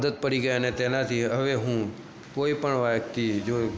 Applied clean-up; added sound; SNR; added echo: none; none; none; none.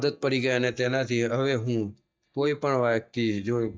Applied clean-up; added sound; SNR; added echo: neural mask model DeepFilterNet 3.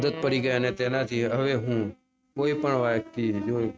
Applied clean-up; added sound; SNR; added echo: neural mask model RNNoise.